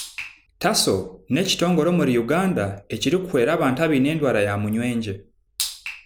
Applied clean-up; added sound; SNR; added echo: none; none; none; none.